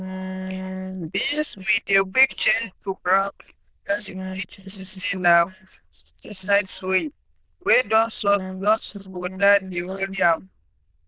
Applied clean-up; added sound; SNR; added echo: neural diffusion model UNIVERSE++.